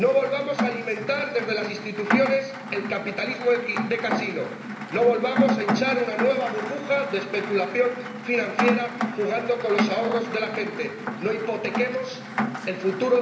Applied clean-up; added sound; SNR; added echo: none; Rain; 4 dB; reverberation time 0.9 s.